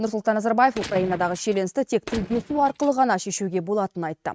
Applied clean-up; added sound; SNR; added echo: neural mask model RNNoise.